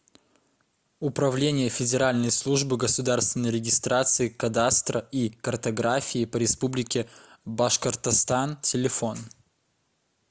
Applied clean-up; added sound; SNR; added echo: none; none; none; none.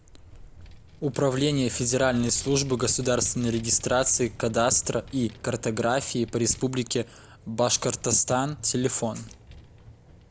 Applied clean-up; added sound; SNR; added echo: none; Vehicle; 19 dB; none.